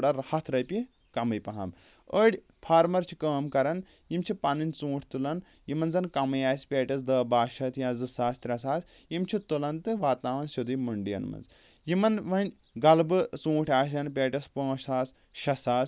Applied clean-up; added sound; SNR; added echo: none; none; none; none.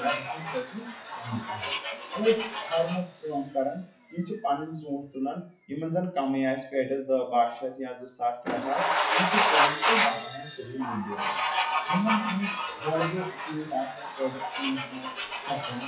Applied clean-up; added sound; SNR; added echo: classical method WPE with log-MMSE.